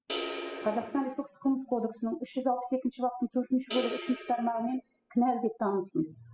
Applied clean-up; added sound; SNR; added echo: classical method spectral subtraction.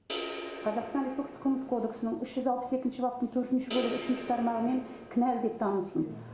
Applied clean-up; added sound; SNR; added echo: none; Crash cymbal; 10 dB; none.